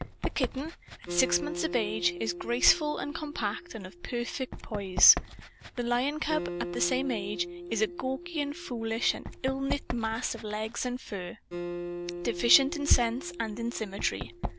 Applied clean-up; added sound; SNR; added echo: none; Run + Acoustic guitar; 8 dB; none.